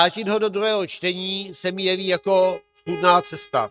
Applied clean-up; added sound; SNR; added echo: neural mask model RNNoise.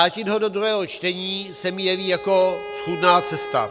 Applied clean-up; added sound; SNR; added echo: none; Bowed string instrument; 14 dB; none.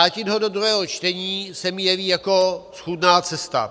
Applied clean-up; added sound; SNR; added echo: none; none; none; none.